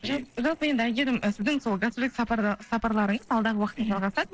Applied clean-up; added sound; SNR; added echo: neural separator model SepFormer DNS4.